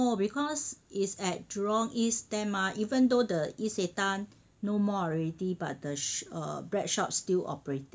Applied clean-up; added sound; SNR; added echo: none; none; none; none.